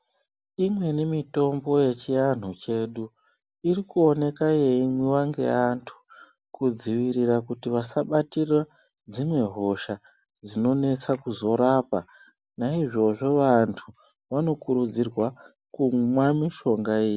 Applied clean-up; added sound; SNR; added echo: none; none; none; none.